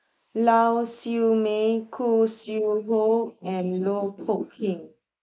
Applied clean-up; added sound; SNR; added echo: neural mask model Resemble Enhance denoiser.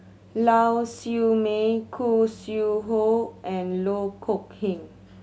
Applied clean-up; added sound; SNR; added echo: none; none; none; none.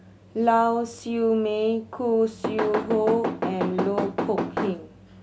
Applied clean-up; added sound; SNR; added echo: none; Knock / Wood; 3 dB; none.